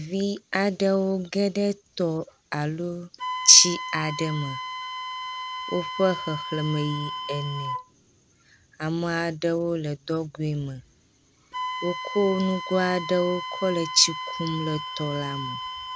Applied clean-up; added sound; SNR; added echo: none; Wind instrument, woodwind instrument; 9 dB; none.